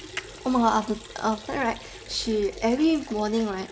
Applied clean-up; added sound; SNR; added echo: none; Liquid; 17 dB; none.